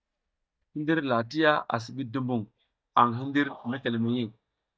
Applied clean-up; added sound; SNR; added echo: neural mask model DeepFilterNet 3.